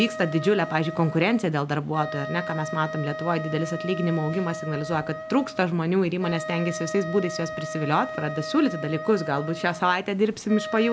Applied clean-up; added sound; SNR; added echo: none; Wind instrument, woodwind instrument; 10 dB; none.